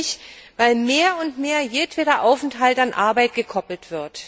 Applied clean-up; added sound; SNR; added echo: none; none; none; none.